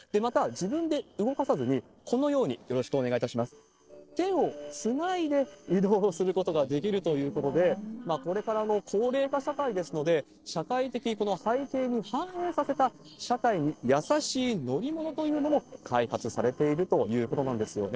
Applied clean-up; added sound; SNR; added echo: neural separator model SepFormer DNS4.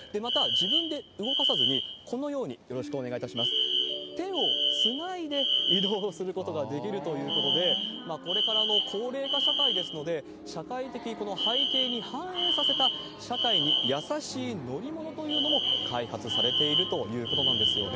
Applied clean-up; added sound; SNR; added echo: none; Alarm; -3 dB; none.